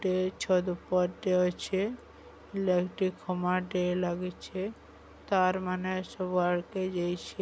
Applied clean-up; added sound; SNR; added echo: none; none; none; none.